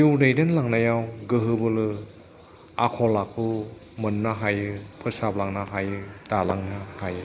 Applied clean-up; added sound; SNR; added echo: none; none; none; none.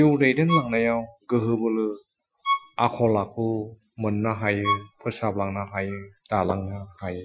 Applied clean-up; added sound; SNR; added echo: classical method Wiener filter.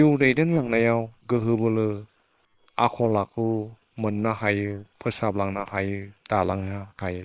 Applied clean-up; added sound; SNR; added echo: neural separator model SepFormer WHAM!.